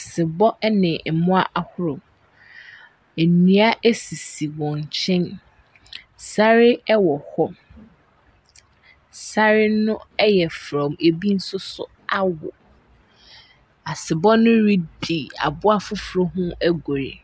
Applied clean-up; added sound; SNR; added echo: none; none; none; none.